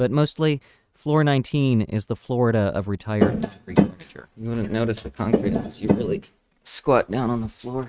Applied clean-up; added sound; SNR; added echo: neural mask model RNNoise.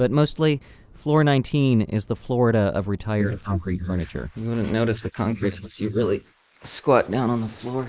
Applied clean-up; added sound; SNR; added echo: neural mask model Resemble Enhance denoiser.